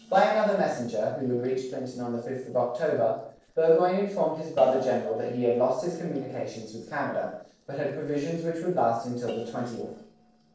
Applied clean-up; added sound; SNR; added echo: neural separator model SepFormer DNS4.